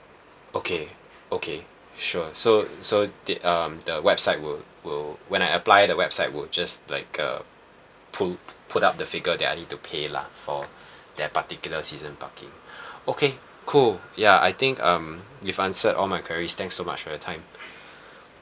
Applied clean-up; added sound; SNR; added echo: none; none; none; none.